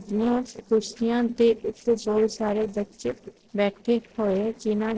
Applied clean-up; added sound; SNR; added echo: neural separator model SepFormer DNS4.